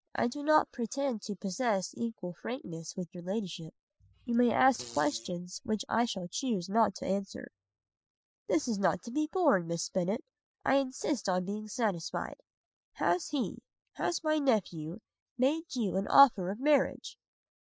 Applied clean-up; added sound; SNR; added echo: classical method spectral subtraction.